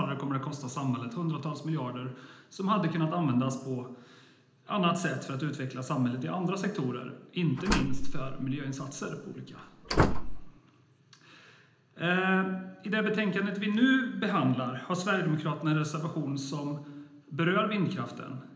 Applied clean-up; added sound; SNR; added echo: none; Slam; -2 dB; reverberation time 0.9 s.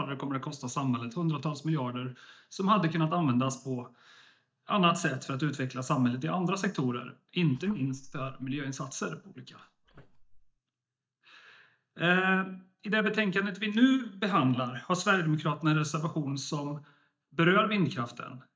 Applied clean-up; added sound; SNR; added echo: neural mask model DeepFilterNet 3.